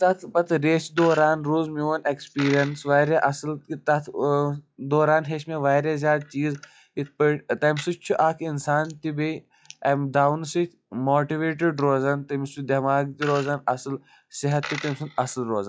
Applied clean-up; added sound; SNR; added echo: classical method log-MMSE.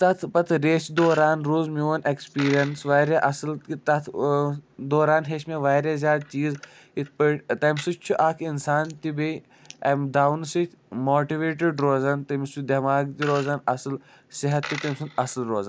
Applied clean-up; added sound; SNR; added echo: none; Coin (dropping); 19 dB; none.